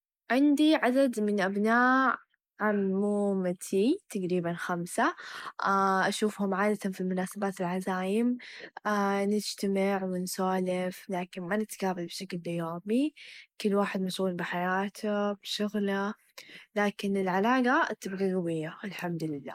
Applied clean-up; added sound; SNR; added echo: neural mask model Resemble Enhance denoiser.